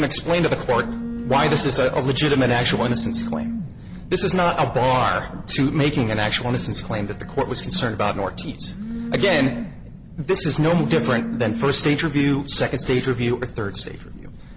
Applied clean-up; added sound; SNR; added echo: none; Telephone; 10 dB; none.